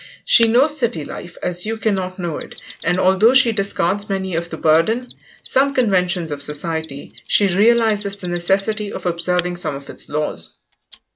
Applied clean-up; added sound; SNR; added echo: none; Mechanisms; 20 dB; none.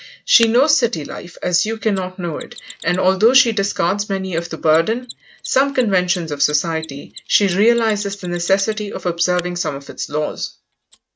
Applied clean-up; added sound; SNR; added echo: neural mask model RNNoise.